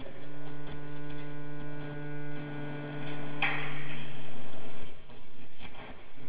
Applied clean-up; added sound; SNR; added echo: none; Bowed string instrument; 19 dB; reverberation time 1.5 s.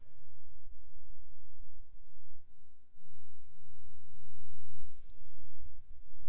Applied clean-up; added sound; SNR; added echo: neural mask model DeepFilterNet 3.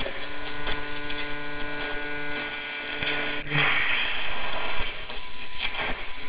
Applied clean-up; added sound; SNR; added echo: neural separator model SepFormer WHAMR!.